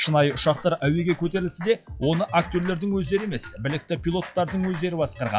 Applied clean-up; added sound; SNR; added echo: classical method WPE with log-MMSE.